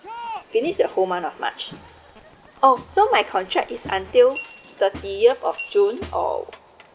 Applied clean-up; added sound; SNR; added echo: none; Coin (dropping) / Glass + Crowd; 17 dB; none.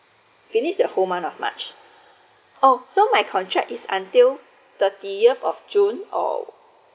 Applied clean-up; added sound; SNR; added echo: none; none; none; none.